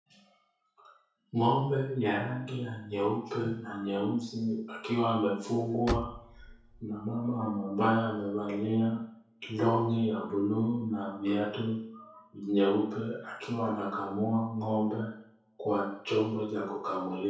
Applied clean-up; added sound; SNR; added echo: none; Slam; 7 dB; reverberation time 0.6 s.